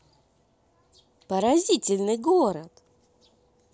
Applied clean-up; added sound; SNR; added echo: none; none; none; none.